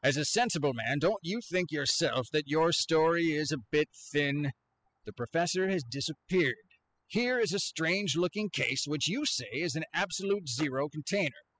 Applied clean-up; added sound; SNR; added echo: classical method spectral subtraction.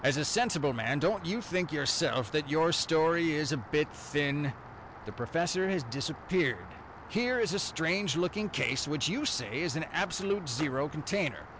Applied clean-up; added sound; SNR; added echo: none; Rain + Skateboard; 15 dB; none.